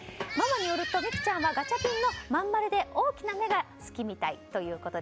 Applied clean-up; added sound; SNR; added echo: none; Snare drum; 17 dB; none.